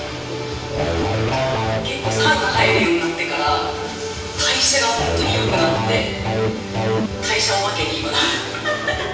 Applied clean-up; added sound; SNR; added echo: none; Electric guitar / Bass guitar; 0 dB; reverberation time 1.3 s.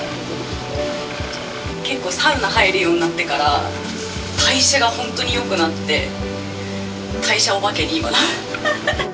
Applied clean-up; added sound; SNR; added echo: none; none; none; none.